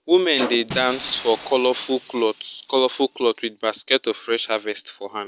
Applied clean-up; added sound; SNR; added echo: none; Shatter; 20 dB; none.